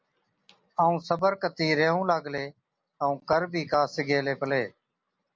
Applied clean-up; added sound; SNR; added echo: none; none; none; none.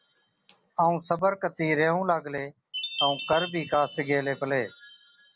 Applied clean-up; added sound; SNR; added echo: none; Chime; 11 dB; none.